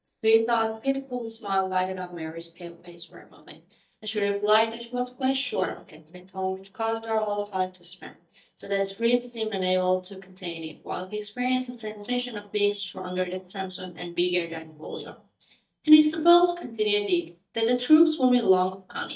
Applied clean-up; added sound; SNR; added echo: neural mask model DeepFilterNet 3.